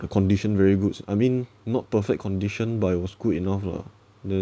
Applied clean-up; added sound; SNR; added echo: none; none; none; none.